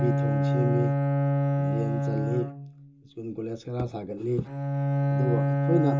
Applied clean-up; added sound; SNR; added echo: none; Bowed string instrument; -5 dB; reverberation time 0.2 s.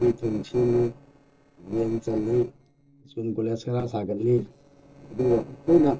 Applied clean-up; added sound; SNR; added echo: neural separator model SepFormer DNS4.